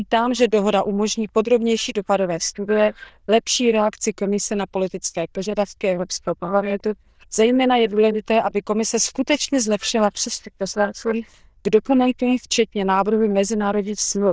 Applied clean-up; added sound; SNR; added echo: neural diffusion model UNIVERSE++.